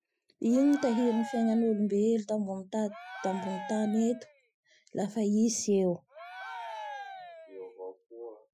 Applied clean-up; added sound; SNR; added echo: classical method Wiener filter.